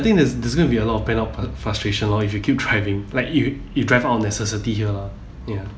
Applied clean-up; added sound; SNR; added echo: none; none; none; none.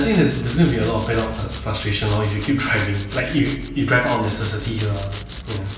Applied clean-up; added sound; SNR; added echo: none; Domestic sounds, home sounds; 13 dB; reverberation time 0.8 s.